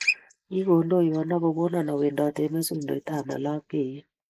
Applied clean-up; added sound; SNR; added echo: neural mask model Resemble Enhance denoiser.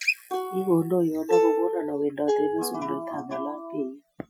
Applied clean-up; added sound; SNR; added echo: classical method Wiener filter.